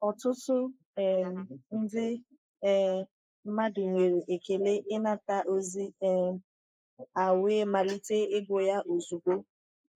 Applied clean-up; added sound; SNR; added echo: neural mask model Resemble Enhance denoiser.